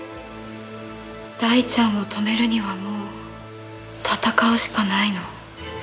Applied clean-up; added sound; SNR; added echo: none; none; none; none.